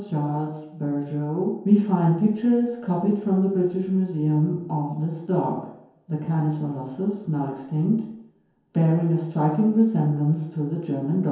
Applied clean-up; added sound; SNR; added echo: none; none; none; reverberation time 0.9 s.